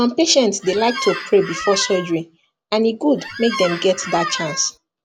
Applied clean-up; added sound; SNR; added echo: none; Squeak; 9 dB; none.